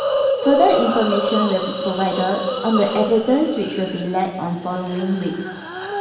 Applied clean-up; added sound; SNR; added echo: none; Hiss; 4 dB; reverberation time 1.2 s.